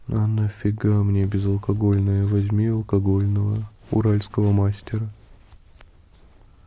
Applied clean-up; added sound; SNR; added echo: none; none; none; none.